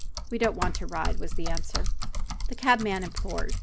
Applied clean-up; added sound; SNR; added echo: none; Typing; -4 dB; none.